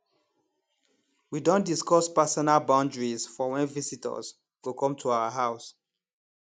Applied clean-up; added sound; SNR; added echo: none; none; none; none.